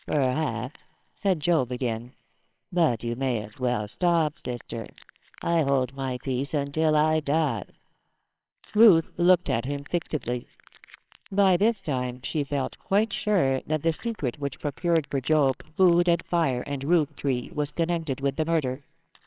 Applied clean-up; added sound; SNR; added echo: neural separator model SepFormer WHAMR!.